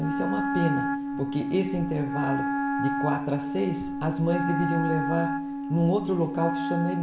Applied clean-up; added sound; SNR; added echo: none; Wind instrument, woodwind instrument; 1 dB; reverberation time 0.5 s.